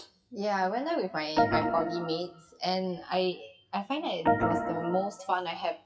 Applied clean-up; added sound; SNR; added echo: classical method WPE with log-MMSE.